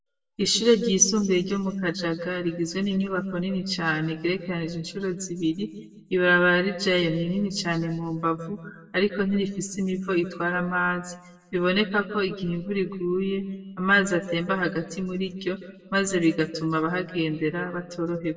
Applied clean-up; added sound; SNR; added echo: none; none; none; reverberation time 1.1 s.